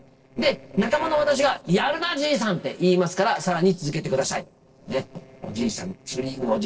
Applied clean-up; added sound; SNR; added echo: neural separator model SepFormer DNS4.